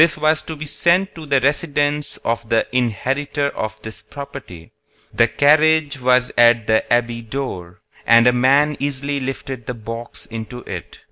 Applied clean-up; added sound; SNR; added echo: none; none; none; none.